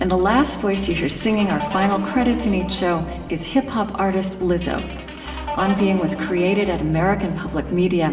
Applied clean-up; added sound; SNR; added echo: none; Guitar; 12 dB; reverberation time 2.9 s.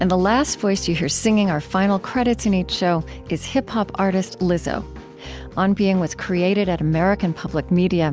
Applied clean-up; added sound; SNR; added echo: none; none; none; none.